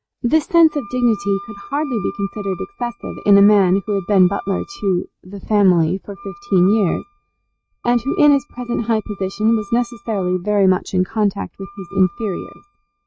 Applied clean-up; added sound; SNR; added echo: neural mask model RNNoise.